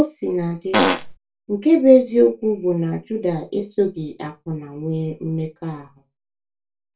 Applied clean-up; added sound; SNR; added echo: none; Fart; -2 dB; reverberation time 0.2 s.